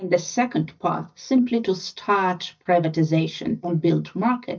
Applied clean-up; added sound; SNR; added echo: neural mask model DeepFilterNet 3.